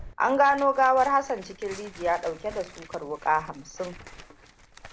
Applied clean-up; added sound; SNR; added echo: none; Tearing; 19 dB; none.